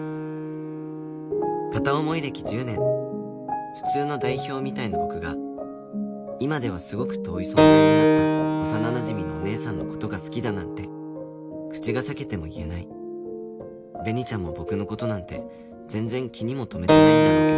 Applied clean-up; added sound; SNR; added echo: none; Keyboard (musical); -3 dB; none.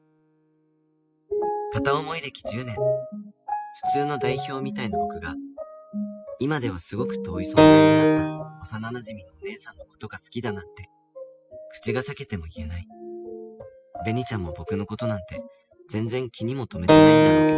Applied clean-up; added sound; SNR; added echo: classical method spectral subtraction.